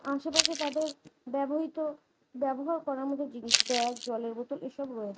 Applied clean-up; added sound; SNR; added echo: neural mask model RNNoise.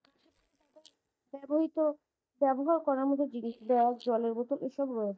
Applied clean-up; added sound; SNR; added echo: neural mask model DeepFilterNet 3.